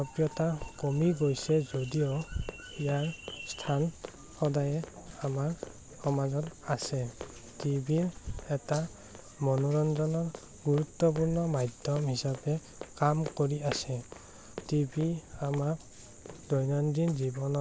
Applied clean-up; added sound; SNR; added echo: none; Run; 18 dB; none.